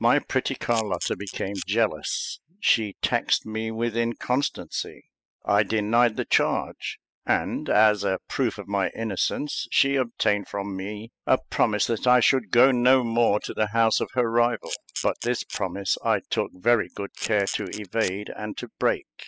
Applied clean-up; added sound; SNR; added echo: classical method spectral subtraction.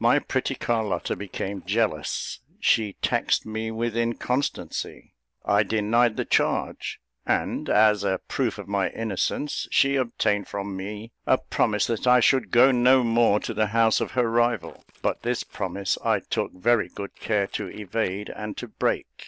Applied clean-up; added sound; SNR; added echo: neural separator model SepFormer DNS4.